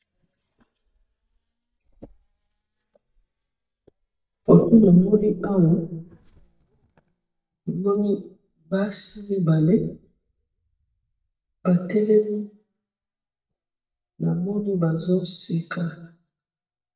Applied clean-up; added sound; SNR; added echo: neural mask model DeepFilterNet 3.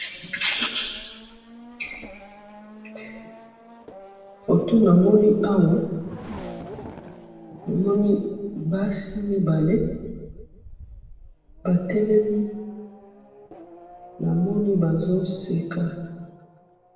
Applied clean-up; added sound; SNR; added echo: none; Race car, auto racing / Accelerating, revving, vroom; 19 dB; reverberation time 1.3 s.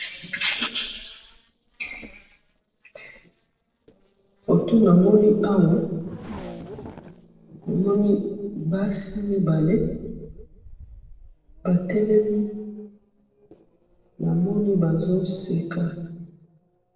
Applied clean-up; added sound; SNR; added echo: neural separator model SepFormer DNS4.